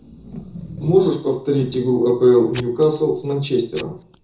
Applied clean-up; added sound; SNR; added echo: none; Packing tape, duct tape / Tearing; 19 dB; reverberation time 0.6 s.